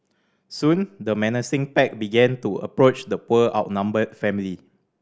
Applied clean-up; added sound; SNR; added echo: none; none; none; none.